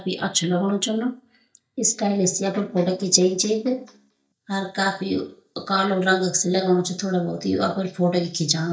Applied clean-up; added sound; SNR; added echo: neural mask model DeepFilterNet 3.